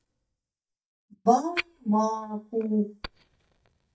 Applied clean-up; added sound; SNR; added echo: neural mask model DeepFilterNet 3.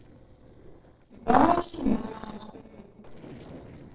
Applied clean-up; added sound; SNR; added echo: neural separator model SepFormer DNS4.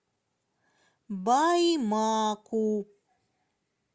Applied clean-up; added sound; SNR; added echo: none; none; none; none.